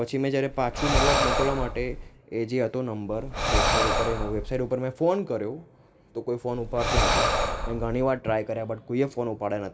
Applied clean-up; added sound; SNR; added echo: none; Breathing; -2 dB; reverberation time 1.1 s.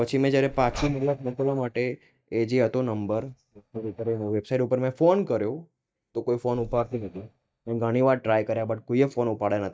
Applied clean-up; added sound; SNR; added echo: neural mask model DeepFilterNet 3.